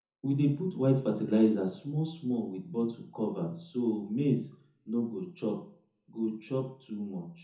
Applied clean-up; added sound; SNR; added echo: none; none; none; reverberation time 0.6 s.